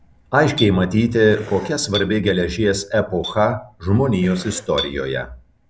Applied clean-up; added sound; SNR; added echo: none; Chink, clink + Cough; 16 dB; none.